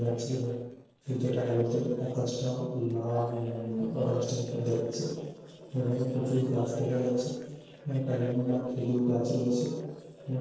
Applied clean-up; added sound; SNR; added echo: neural separator model SepFormer DNS4.